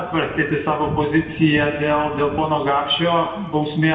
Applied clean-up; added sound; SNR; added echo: none; Thunder; 15 dB; reverberation time 1.2 s.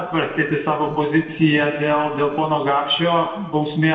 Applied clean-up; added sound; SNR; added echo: neural separator model SepFormer DNS4.